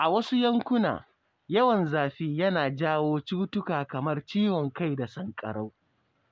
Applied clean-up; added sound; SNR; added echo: none; none; none; none.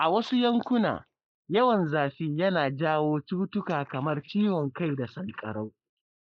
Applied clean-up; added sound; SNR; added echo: neural mask model Resemble Enhance denoiser.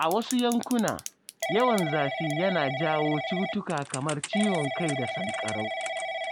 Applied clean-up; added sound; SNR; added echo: none; Telephone / Typing; 5 dB; none.